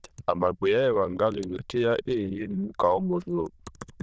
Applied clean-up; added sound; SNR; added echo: neural diffusion model UNIVERSE++.